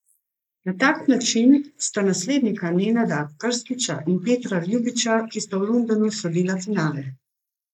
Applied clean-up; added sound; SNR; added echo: neural mask model Resemble Enhance denoiser.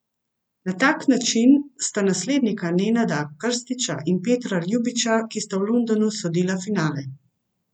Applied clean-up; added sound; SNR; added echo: none; none; none; none.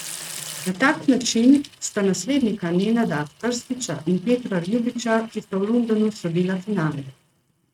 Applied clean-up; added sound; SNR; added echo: neural mask model RNNoise.